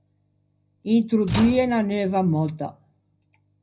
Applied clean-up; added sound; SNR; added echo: none; Slam / Tools; 9 dB; reverberation time 0.4 s.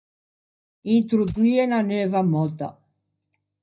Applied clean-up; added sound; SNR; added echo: neural mask model DeepFilterNet 3.